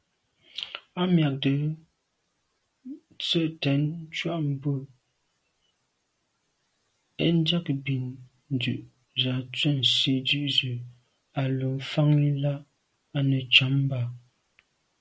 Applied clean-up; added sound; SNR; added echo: none; none; none; none.